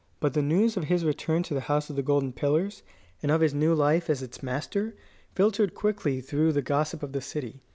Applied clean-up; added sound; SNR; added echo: none; none; none; none.